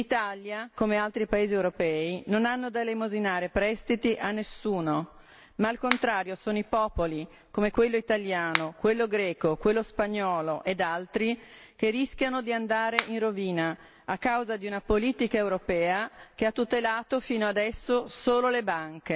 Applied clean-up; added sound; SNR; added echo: none; Finger snapping; 7 dB; none.